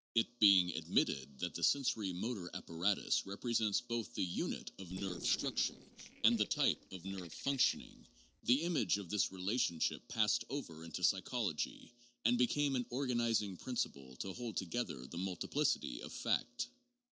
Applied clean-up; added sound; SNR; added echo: neural separator model SepFormer DNS4.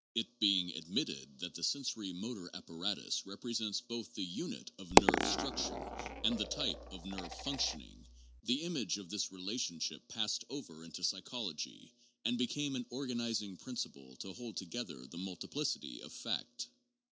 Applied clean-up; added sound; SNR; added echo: none; Coin (dropping); -5 dB; none.